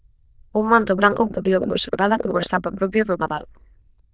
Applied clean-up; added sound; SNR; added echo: neural diffusion model UNIVERSE++.